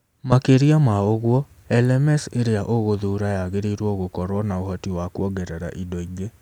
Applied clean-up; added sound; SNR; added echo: none; none; none; none.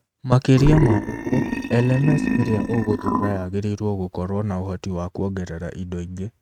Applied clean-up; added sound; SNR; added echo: neural mask model RNNoise.